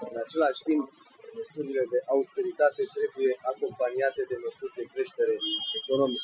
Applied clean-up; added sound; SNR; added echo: classical method Wiener filter.